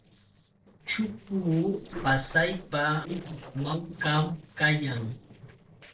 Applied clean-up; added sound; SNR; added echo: neural separator model SepFormer DNS4.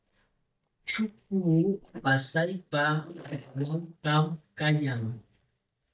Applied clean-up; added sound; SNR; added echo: neural mask model DeepFilterNet 3.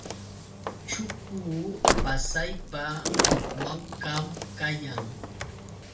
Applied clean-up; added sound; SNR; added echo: none; Slam; -4 dB; reverberation time 0.4 s.